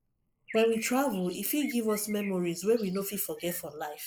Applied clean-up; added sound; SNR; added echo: neural mask model Resemble Enhance denoiser.